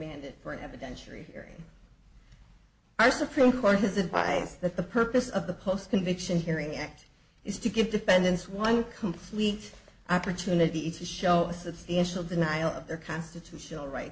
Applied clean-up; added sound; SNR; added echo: none; Brass instrument; 5 dB; none.